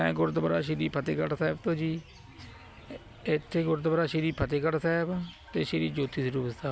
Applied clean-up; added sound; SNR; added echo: none; none; none; none.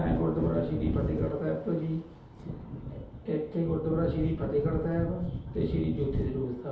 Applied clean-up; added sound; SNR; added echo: none; Thunder / Wind; 4 dB; reverberation time 0.8 s.